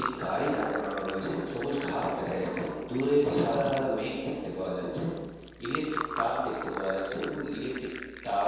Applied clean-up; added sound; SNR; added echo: none; Fill (with liquid); 10 dB; reverberation time 1.2 s.